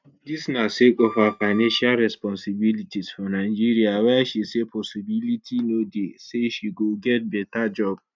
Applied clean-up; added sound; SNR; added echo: neural mask model RNNoise.